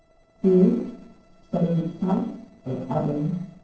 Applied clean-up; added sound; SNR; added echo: neural separator model SepFormer DNS4.